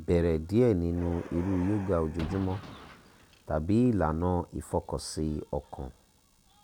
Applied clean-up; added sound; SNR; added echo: none; Car; 16 dB; none.